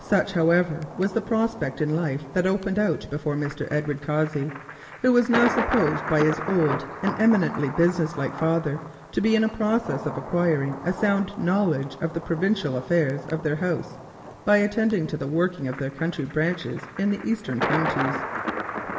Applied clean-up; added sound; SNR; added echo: none; Thunder; 9 dB; reverberation time 1.5 s.